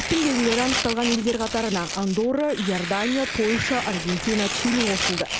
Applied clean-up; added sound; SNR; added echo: none; Tearing; 4 dB; none.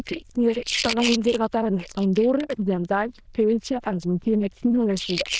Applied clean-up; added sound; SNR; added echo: neural diffusion model UNIVERSE++.